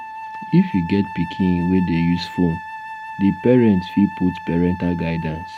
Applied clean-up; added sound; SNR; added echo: none; Wind instrument, woodwind instrument; 13 dB; none.